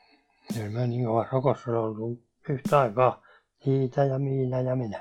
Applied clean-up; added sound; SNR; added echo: classical method log-MMSE.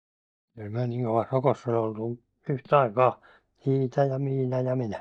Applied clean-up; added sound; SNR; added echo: neural mask model DeepFilterNet 3.